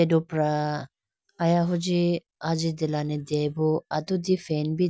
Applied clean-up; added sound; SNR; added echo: none; none; none; none.